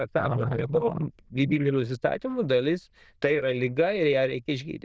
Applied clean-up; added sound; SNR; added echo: neural diffusion model UNIVERSE++.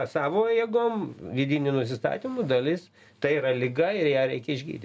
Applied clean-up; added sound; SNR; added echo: none; none; none; none.